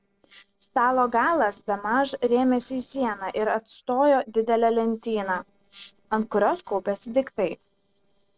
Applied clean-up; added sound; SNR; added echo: neural separator model SepFormer DNS4.